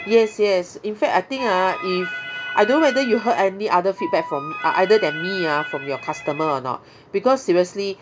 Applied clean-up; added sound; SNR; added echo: none; Wind instrument, woodwind instrument; 11 dB; none.